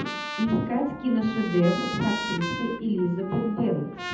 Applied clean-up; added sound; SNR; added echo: none; Trumpet; 9 dB; reverberation time 0.8 s.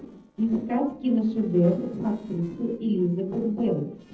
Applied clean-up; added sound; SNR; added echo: neural separator model SepFormer DNS4.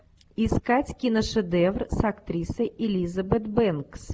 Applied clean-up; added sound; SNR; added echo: none; none; none; none.